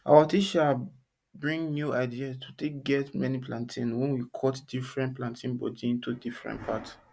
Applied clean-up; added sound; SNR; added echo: none; none; none; none.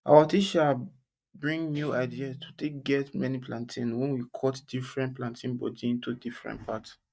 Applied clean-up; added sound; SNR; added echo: neural mask model DeepFilterNet 3.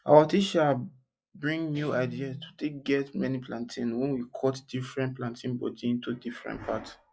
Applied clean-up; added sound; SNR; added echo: classical method log-MMSE.